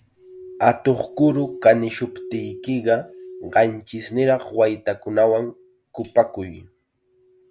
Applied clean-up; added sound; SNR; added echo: none; Glass + Tambourine; 19 dB; none.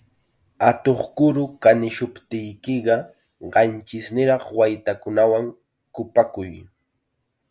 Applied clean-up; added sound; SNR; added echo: none; none; none; none.